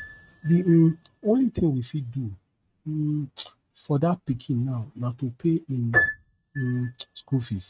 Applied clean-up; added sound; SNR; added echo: neural mask model RNNoise.